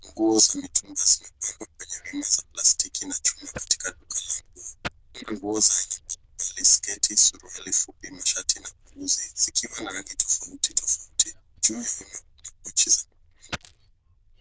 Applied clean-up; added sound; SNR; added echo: neural diffusion model UNIVERSE++.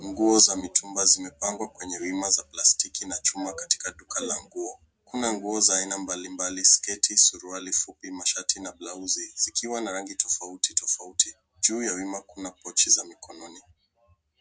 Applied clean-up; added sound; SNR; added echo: none; none; none; none.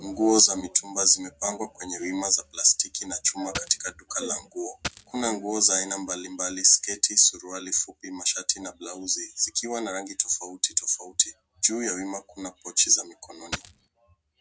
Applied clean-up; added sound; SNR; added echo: none; Coin (dropping); 9 dB; none.